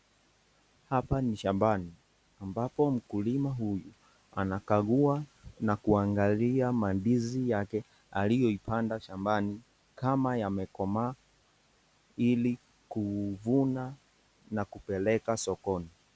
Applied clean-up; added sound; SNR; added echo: none; none; none; none.